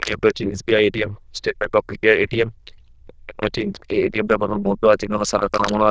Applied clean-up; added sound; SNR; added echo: neural diffusion model UNIVERSE++.